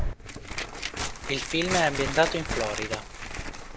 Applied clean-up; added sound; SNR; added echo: none; Tearing; 3 dB; none.